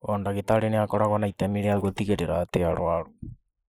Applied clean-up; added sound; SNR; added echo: neural mask model Resemble Enhance denoiser.